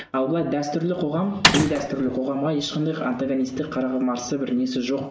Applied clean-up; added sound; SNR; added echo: none; Mechanisms; -3 dB; none.